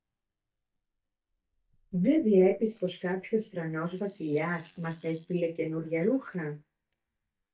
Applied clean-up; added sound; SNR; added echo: neural mask model DeepFilterNet 3.